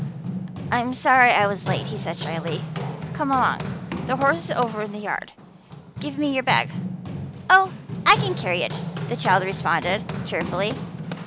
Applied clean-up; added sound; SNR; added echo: none; Run; 7 dB; none.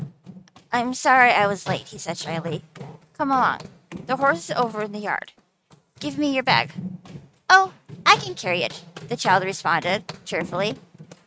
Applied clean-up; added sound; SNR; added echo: neural mask model RNNoise.